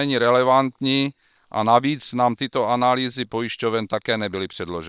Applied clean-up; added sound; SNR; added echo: neural separator model SepFormer WHAM!.